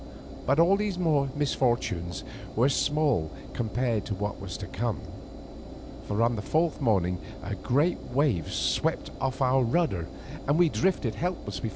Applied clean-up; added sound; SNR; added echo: none; Engine; 12 dB; none.